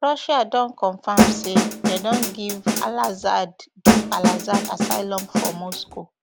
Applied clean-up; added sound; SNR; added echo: none; Snare drum; -4 dB; none.